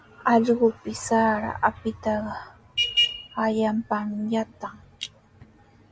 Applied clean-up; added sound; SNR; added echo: none; none; none; none.